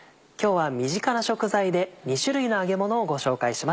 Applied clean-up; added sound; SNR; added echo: none; none; none; none.